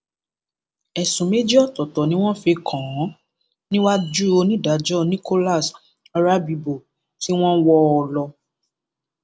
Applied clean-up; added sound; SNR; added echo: none; none; none; none.